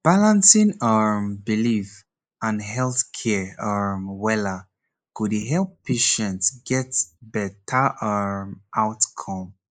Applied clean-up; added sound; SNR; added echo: neural mask model Resemble Enhance denoiser.